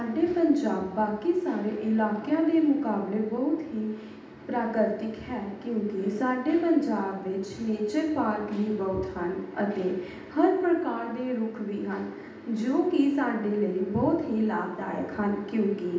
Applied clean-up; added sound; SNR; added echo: none; none; none; reverberation time 0.8 s.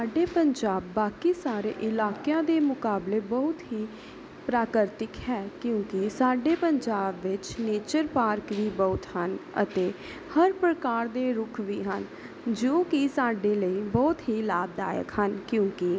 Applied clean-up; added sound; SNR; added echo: none; none; none; none.